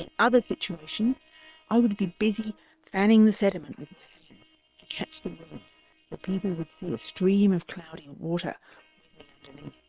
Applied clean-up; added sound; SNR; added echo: neural separator model SepFormer WHAM!.